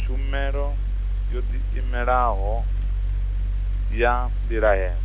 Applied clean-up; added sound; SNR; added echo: none; Mechanical fan; -5 dB; none.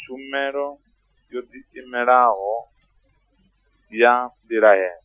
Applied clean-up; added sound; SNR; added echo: classical method Wiener filter.